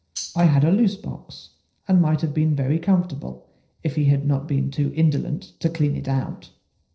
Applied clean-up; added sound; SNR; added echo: neural separator model SepFormer DNS4.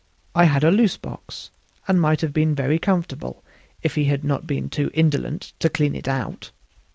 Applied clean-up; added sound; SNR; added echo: none; none; none; none.